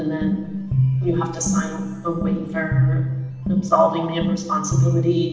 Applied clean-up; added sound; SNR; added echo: none; none; none; reverberation time 1.1 s.